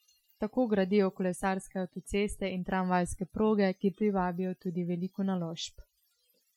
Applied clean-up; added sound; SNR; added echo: classical method Wiener filter.